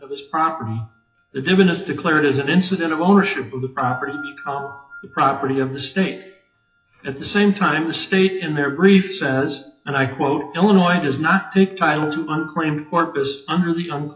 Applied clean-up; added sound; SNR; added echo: classical method WPE with log-MMSE.